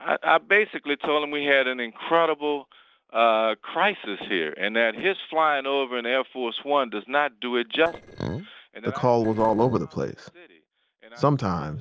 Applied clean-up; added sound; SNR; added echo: neural separator model SepFormer DNS4.